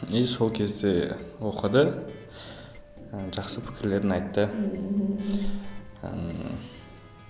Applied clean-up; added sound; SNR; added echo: none; none; none; none.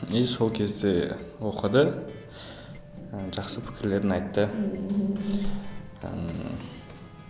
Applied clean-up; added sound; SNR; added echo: none; Run; 18 dB; none.